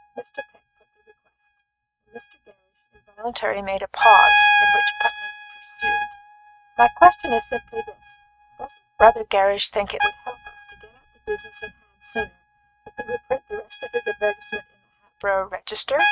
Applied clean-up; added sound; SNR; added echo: neural mask model RNNoise.